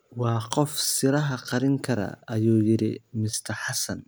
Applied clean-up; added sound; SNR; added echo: none; none; none; none.